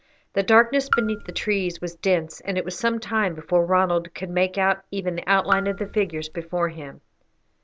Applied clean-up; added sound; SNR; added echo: none; Raindrop / Drip; 8 dB; none.